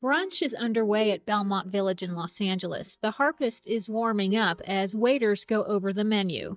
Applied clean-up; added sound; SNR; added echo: neural mask model DeepFilterNet 3.